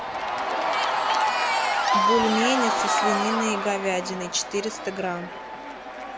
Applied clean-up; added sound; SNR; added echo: none; Crowd / Cheering; -4 dB; none.